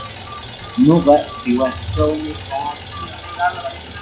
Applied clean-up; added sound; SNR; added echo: classical method log-MMSE.